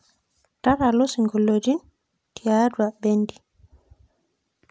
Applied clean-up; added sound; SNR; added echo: none; none; none; none.